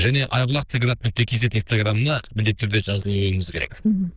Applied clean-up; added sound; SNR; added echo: neural diffusion model UNIVERSE++.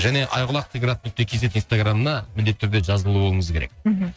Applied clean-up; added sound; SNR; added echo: neural mask model RNNoise.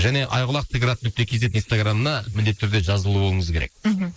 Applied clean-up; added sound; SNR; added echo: neural mask model Resemble Enhance denoiser.